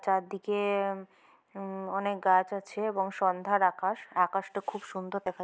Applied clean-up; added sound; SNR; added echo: none; none; none; none.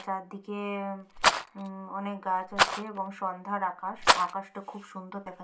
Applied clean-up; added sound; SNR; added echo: none; Rattle; -3 dB; reverberation time 0.2 s.